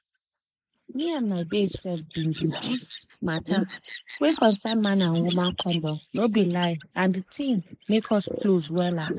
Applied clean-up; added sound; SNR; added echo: neural mask model Resemble Enhance denoiser.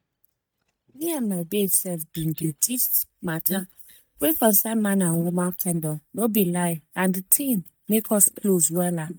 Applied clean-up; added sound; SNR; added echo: neural mask model DeepFilterNet 3.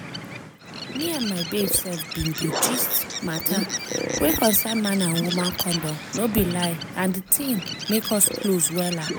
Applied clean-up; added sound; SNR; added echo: none; Bird; 6 dB; none.